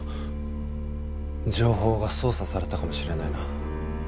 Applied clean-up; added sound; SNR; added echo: none; none; none; none.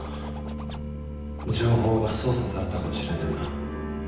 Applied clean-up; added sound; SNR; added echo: none; Zipper (clothing); 19 dB; reverberation time 0.9 s.